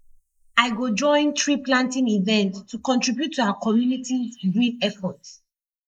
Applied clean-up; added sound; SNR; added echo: neural mask model Resemble Enhance denoiser.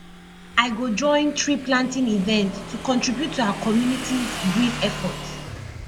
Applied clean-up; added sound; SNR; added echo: none; Motorcycle / Engine; 10 dB; none.